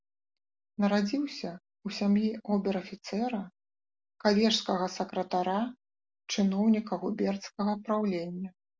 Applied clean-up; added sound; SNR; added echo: none; none; none; none.